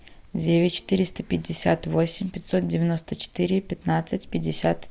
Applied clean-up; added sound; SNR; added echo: none; none; none; none.